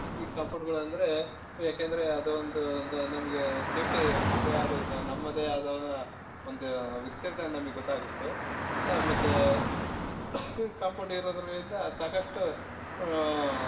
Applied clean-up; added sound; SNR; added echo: none; Traffic noise, roadway noise / Car; 2 dB; reverberation time 0.7 s.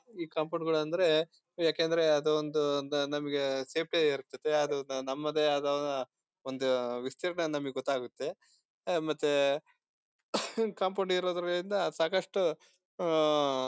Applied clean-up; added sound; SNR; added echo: none; none; none; none.